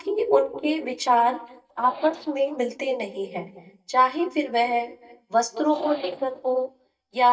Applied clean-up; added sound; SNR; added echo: neural mask model DeepFilterNet 3.